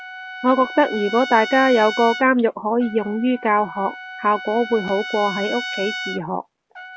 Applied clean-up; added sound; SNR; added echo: none; Trumpet; 11 dB; none.